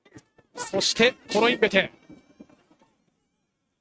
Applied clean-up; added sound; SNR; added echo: neural mask model RNNoise.